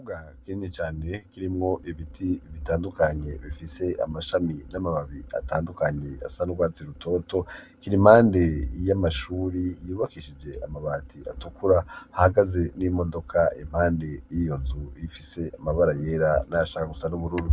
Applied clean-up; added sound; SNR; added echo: none; none; none; none.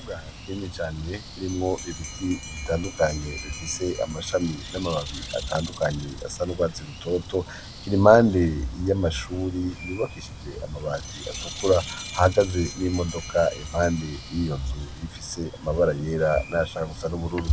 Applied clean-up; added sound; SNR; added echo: none; Bell + Bird; 13 dB; none.